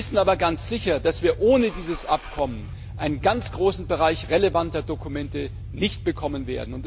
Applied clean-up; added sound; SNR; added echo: none; Engine starting / Car; 11 dB; none.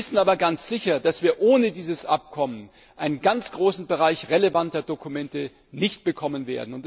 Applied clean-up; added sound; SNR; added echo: none; none; none; none.